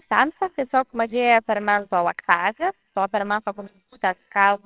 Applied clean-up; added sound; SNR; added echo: neural separator model SepFormer WHAMR!.